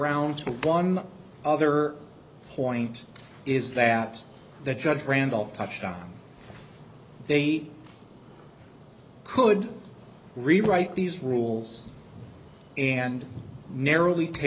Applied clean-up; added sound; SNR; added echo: none; none; none; none.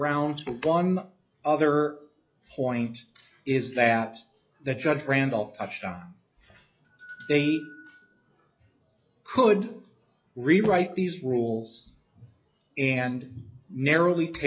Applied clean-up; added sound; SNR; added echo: classical method log-MMSE.